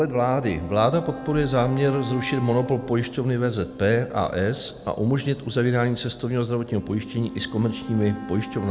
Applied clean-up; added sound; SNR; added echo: none; Wind instrument, woodwind instrument; 15 dB; none.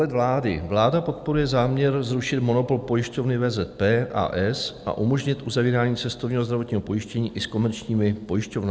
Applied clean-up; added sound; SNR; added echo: none; none; none; none.